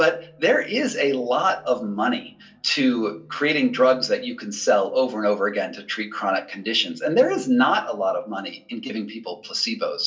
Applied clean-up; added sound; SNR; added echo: none; none; none; reverberation time 0.2 s.